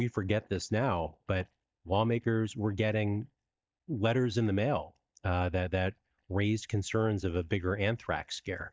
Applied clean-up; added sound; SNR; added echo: neural mask model DeepFilterNet 3.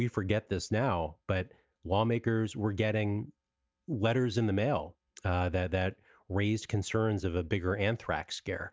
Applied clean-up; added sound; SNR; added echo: none; none; none; none.